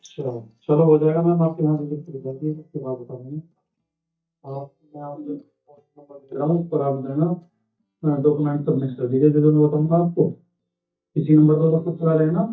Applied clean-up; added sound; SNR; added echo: neural mask model DeepFilterNet 3.